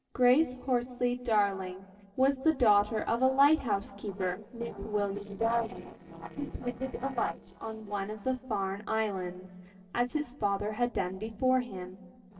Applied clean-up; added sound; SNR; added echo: neural separator model SepFormer DNS4.